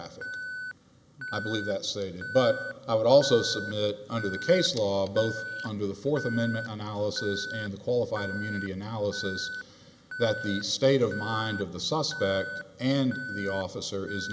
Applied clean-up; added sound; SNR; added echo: none; Alarm; 10 dB; none.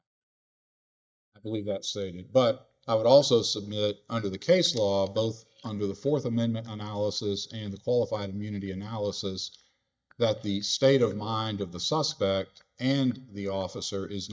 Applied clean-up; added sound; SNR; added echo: neural mask model DeepFilterNet 3.